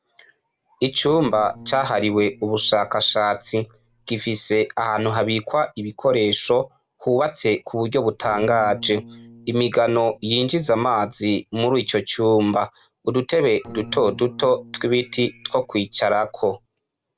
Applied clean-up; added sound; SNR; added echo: neural separator model SepFormer DNS4.